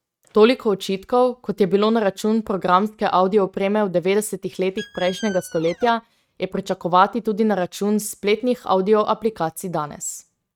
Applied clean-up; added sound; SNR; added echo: neural mask model RNNoise.